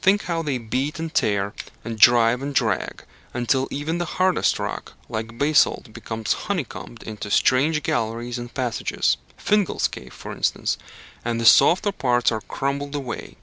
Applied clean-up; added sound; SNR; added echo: none; none; none; none.